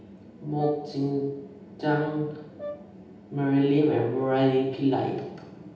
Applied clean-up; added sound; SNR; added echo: none; Brass instrument; 17 dB; reverberation time 0.8 s.